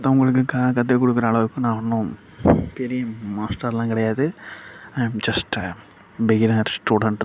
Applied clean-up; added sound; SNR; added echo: none; none; none; none.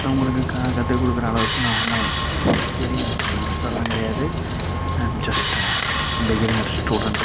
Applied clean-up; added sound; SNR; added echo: none; Sawing; -3 dB; none.